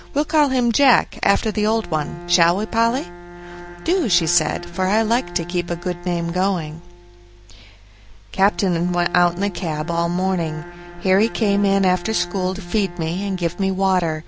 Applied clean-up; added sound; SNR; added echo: none; Bowed string instrument; 16 dB; none.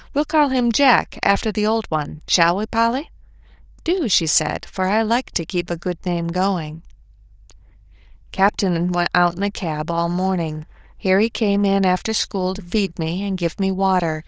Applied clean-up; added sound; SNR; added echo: neural diffusion model UNIVERSE++.